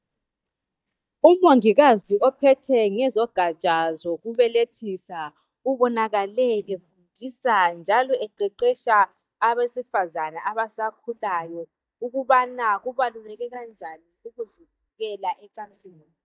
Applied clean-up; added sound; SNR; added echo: neural mask model DeepFilterNet 3.